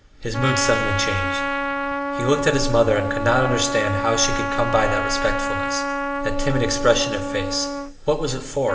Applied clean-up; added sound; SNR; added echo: none; Trumpet; 3 dB; reverberation time 1.6 s.